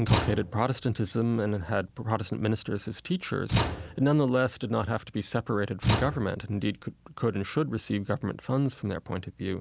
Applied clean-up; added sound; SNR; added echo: none; Slam / Tools; 4 dB; none.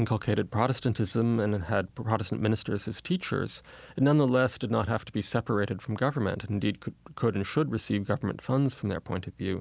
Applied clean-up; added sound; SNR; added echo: none; none; none; none.